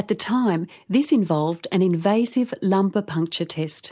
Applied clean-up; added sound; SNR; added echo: none; none; none; none.